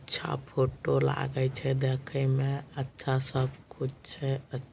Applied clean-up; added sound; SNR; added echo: none; none; none; none.